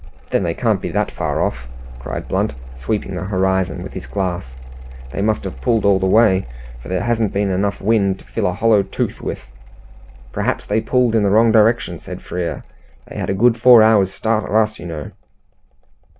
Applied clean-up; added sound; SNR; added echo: none; Mechanical fan; 15 dB; none.